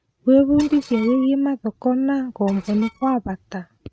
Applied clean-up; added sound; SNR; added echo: neural mask model RNNoise.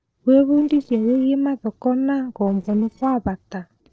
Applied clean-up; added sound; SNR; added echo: neural separator model SepFormer DNS4.